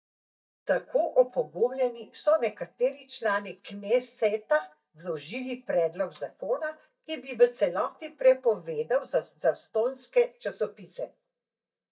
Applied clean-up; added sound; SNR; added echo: neural mask model DeepFilterNet 3.